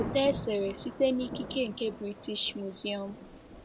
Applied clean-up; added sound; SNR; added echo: none; Thunder / Rain; 10 dB; none.